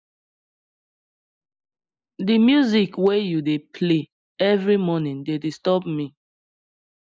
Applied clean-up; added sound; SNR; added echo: neural mask model Resemble Enhance denoiser.